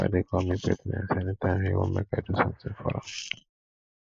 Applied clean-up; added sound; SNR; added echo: neural mask model Resemble Enhance denoiser.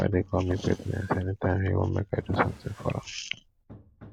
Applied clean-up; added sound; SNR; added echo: none; Drawer open or close + Hammer; 19 dB; none.